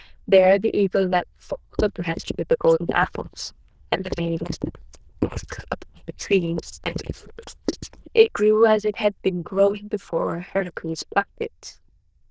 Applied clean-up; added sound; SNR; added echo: neural diffusion model UNIVERSE++.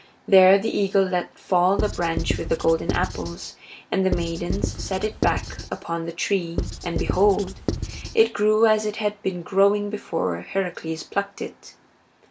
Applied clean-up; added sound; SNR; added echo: none; Writing; 5 dB; none.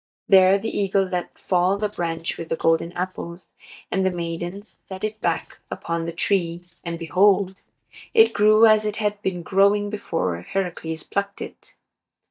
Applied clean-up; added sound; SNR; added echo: neural mask model DeepFilterNet 3.